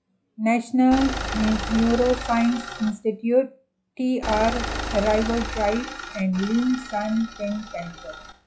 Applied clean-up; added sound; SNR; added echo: classical method log-MMSE.